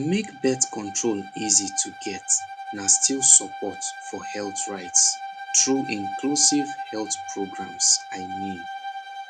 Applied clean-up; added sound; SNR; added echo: none; Bowed string instrument; 11 dB; none.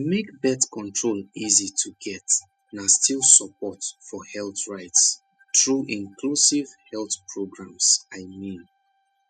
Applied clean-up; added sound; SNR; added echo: classical method spectral subtraction.